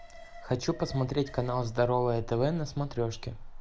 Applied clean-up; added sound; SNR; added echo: none; Alarm; 12 dB; none.